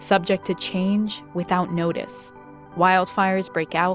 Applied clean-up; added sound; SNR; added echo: none; none; none; none.